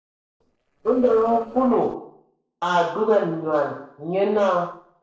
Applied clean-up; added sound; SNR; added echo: neural separator model SepFormer DNS4.